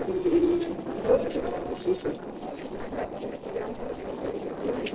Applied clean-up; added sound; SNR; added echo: neural separator model SepFormer DNS4.